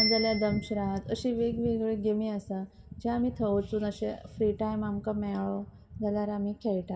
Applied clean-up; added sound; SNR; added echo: none; Bicycle bell; 11 dB; reverberation time 2.1 s.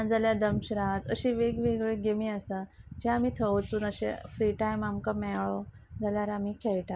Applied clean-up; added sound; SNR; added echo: none; none; none; none.